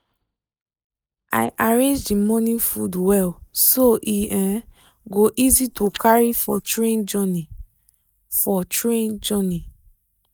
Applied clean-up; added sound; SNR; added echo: neural mask model DeepFilterNet 3.